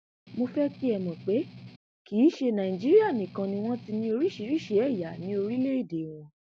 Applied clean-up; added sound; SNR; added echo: none; Strum; 18 dB; none.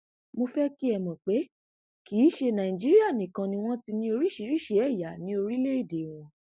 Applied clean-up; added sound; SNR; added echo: none; none; none; none.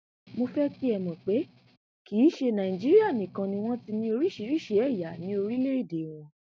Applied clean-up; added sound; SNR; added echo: neural mask model RNNoise.